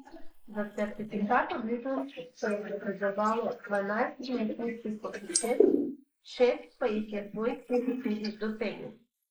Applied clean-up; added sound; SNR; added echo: neural mask model Resemble Enhance denoiser.